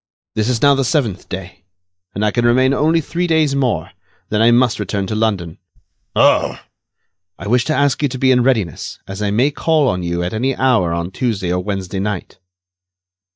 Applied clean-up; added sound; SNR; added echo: neural mask model DeepFilterNet 3.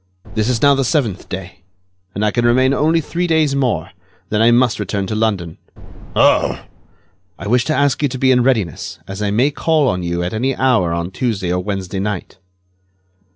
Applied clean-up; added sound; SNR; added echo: none; Boom; 17 dB; none.